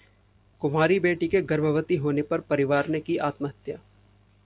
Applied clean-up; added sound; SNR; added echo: none; none; none; none.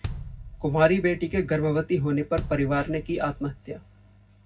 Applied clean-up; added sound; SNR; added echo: none; Bass drum; 13 dB; reverberation time 0.4 s.